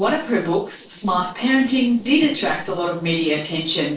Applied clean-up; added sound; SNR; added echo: neural separator model SepFormer DNS4.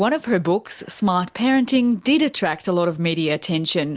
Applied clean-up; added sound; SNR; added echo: none; none; none; none.